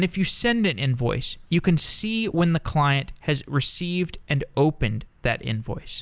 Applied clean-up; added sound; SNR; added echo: none; none; none; none.